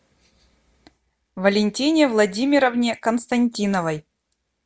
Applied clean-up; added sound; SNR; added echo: none; none; none; none.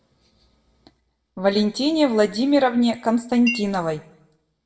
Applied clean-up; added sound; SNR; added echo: none; Chink, clink; 11 dB; reverberation time 0.5 s.